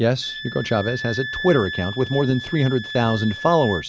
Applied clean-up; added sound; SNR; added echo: none; Wind instrument, woodwind instrument; 11 dB; none.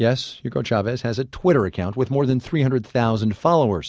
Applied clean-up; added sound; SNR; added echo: none; none; none; none.